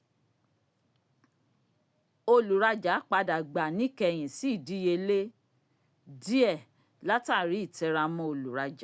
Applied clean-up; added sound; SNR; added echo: none; none; none; none.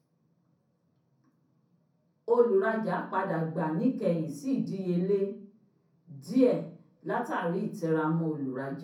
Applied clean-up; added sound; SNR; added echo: none; none; none; reverberation time 0.6 s.